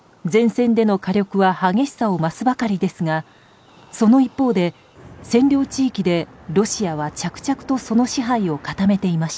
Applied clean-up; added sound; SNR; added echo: none; none; none; none.